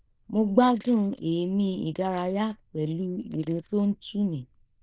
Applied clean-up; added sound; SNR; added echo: neural diffusion model UNIVERSE++.